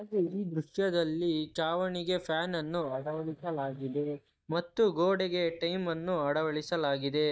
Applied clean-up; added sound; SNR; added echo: neural mask model DeepFilterNet 3.